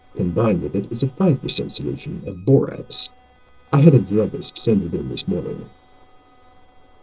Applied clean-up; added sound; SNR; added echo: neural separator model SepFormer DNS4.